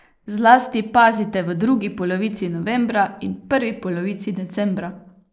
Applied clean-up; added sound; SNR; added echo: neural mask model Resemble Enhance denoiser.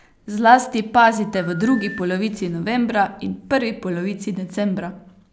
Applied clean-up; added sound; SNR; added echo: none; Telephone; 17 dB; none.